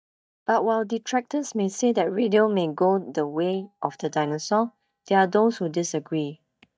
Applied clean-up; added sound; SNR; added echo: neural mask model DeepFilterNet 3.